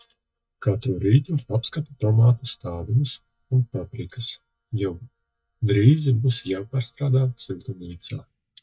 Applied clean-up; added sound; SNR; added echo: neural mask model DeepFilterNet 3.